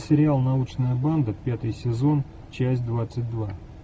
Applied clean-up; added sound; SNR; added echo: none; none; none; none.